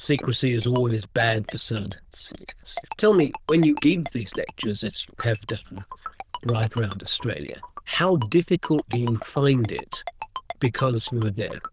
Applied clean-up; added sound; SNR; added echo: neural diffusion model UNIVERSE++.